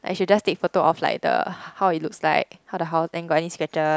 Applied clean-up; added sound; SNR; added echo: none; none; none; none.